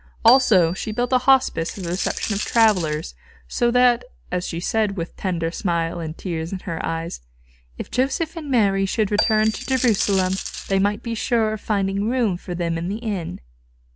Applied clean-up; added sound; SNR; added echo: none; Coin (dropping) + Marimba, xylophone; 7 dB; none.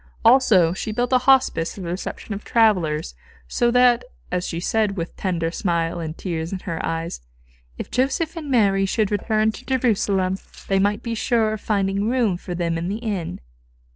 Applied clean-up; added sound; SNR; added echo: neural separator model SepFormer DNS4.